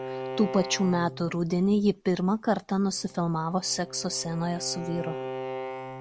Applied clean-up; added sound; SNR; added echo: none; Bowed string instrument; 11 dB; none.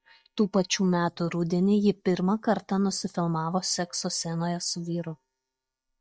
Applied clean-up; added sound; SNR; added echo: neural mask model DeepFilterNet 3.